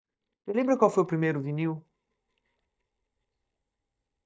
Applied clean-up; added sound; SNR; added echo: neural mask model DeepFilterNet 3.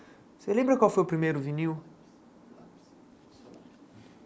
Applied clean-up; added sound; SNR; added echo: none; none; none; none.